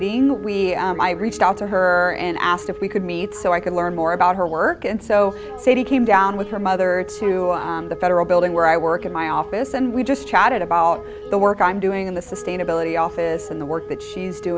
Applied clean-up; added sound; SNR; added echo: none; Wind instrument, woodwind instrument; 15 dB; none.